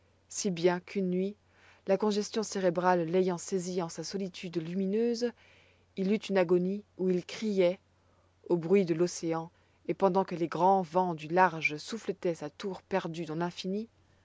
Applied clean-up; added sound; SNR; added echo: none; none; none; none.